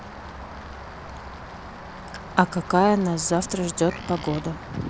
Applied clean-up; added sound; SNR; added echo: none; Livestock, farm animals, working animals + Rain; 12 dB; none.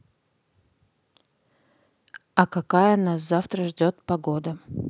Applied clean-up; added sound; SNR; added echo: none; none; none; none.